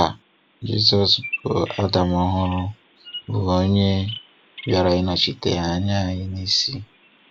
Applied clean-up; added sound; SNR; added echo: none; Bird vocalization, bird call, bird song; 19 dB; none.